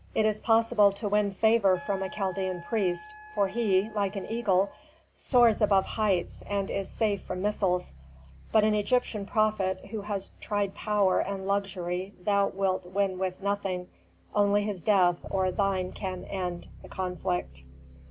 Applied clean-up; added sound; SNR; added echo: none; Wind instrument, woodwind instrument + Bass guitar; 19 dB; none.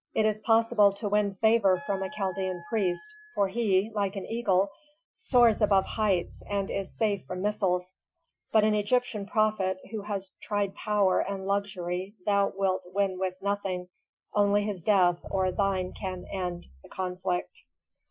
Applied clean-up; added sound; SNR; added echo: classical method Wiener filter.